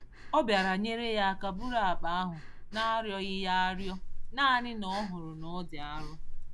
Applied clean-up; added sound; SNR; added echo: none; Breathing; 5 dB; none.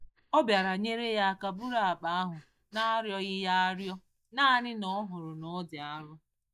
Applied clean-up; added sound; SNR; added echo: neural mask model DeepFilterNet 3.